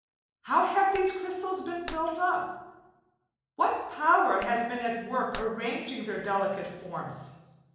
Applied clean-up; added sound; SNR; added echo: neural separator model SepFormer DNS4.